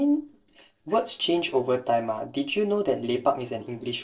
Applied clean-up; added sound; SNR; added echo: neural separator model SepFormer DNS4.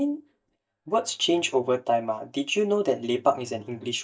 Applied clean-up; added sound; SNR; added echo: neural mask model DeepFilterNet 3.